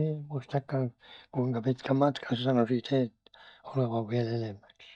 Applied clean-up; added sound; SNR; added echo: neural mask model DeepFilterNet 3.